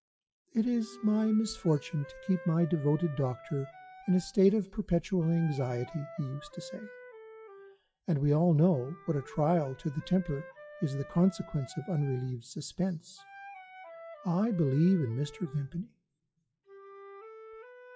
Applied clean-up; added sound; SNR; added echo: classical method WPE with log-MMSE.